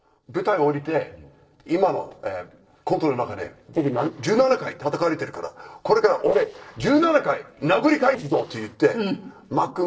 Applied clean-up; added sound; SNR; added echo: neural separator model SepFormer DNS4.